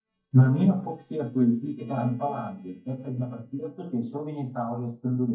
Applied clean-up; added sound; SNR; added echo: neural mask model DeepFilterNet 3.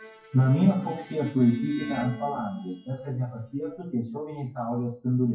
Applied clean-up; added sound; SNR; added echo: classical method WPE with log-MMSE.